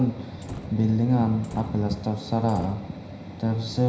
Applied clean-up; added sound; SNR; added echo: none; Slam; 18 dB; reverberation time 0.9 s.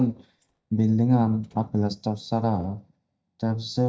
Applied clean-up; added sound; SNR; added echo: neural mask model DeepFilterNet 3.